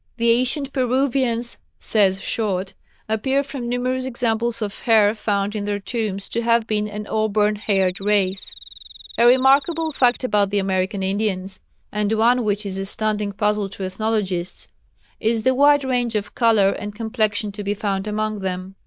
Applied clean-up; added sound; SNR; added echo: neural diffusion model UNIVERSE++.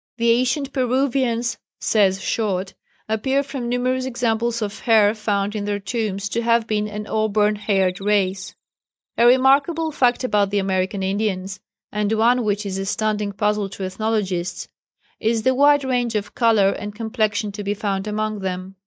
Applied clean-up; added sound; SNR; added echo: neural mask model DeepFilterNet 3.